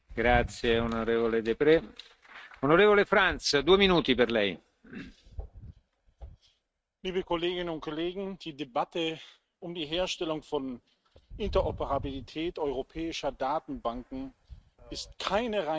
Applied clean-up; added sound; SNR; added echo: neural mask model RNNoise.